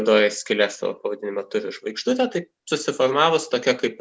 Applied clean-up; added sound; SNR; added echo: none; none; none; none.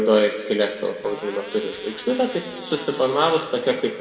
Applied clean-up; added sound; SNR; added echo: none; Fart; 16 dB; reverberation time 1.9 s.